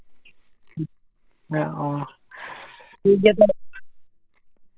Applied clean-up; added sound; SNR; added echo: none; Chewing, mastication; 17 dB; none.